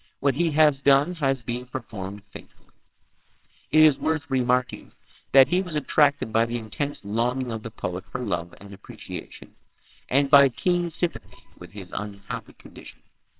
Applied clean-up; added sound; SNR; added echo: neural separator model SepFormer WHAMR!.